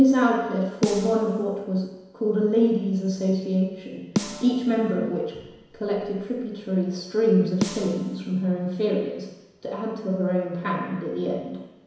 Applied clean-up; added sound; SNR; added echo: none; Snare drum; 10 dB; reverberation time 1.0 s.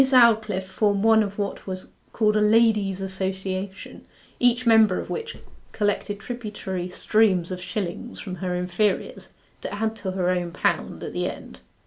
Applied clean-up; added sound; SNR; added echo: none; none; none; none.